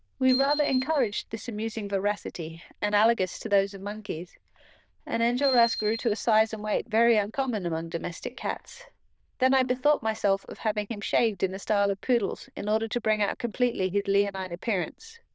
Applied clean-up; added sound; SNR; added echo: neural diffusion model UNIVERSE++.